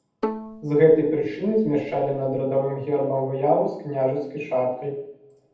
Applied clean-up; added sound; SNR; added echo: none; Bowed string instrument; 12 dB; reverberation time 0.8 s.